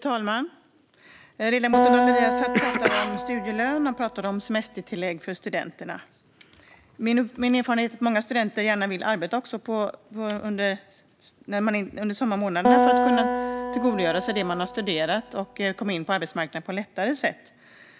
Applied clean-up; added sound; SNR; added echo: none; Acoustic guitar; -1 dB; none.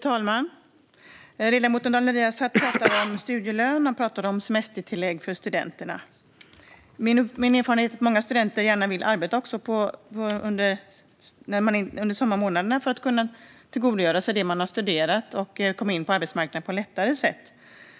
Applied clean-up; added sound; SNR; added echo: none; none; none; none.